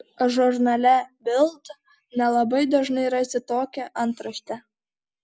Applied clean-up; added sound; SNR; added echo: none; none; none; none.